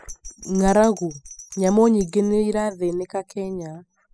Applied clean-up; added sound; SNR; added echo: classical method spectral subtraction.